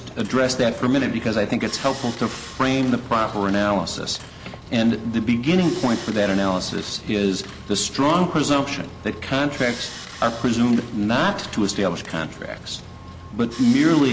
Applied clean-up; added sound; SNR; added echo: none; Sawing; 17 dB; none.